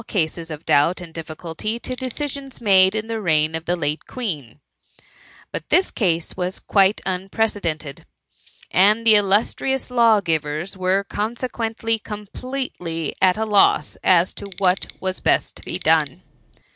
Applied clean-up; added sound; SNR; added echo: none; Alarm; 5 dB; none.